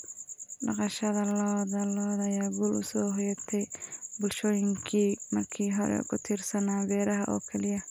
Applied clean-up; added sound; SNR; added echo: none; none; none; none.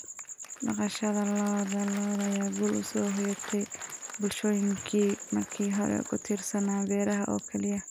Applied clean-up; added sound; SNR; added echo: none; Applause; 18 dB; none.